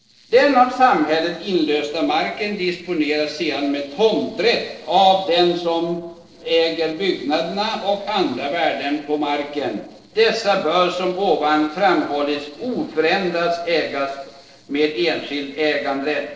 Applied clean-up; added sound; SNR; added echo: neural separator model SepFormer DNS4.